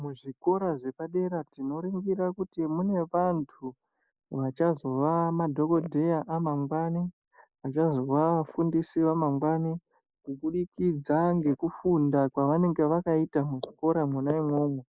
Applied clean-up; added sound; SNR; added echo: neural mask model Resemble Enhance denoiser.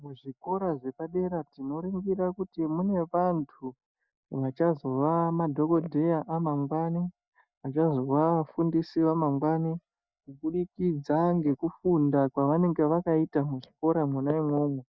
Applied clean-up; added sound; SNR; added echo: neural mask model DeepFilterNet 3.